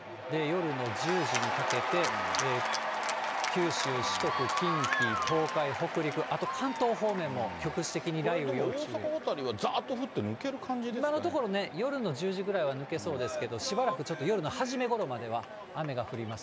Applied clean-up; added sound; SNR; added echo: none; Applause / Cheering; 3 dB; none.